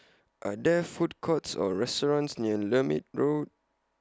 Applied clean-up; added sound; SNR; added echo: none; none; none; none.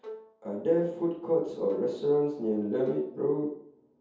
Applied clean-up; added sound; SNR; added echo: none; Bowed string instrument; 19 dB; reverberation time 0.7 s.